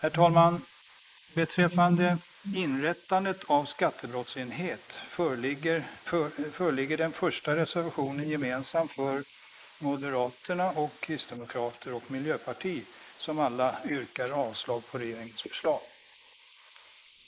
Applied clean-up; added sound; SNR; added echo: neural mask model Resemble Enhance denoiser.